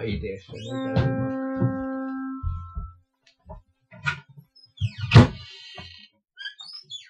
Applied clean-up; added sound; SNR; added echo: classical method Wiener filter.